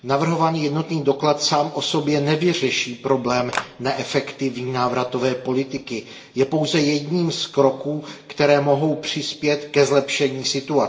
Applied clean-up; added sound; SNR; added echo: none; Clapping; 7 dB; reverberation time 0.8 s.